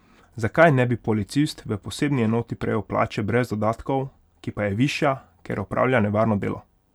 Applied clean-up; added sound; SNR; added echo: none; none; none; none.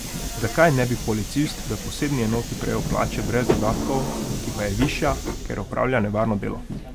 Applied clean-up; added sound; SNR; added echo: none; Subway, metro, underground; 4 dB; none.